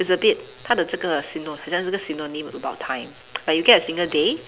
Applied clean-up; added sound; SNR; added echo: none; none; none; none.